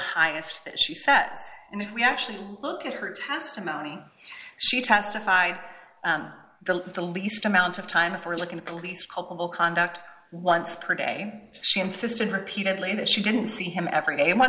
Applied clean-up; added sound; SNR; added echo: neural mask model Resemble Enhance denoiser.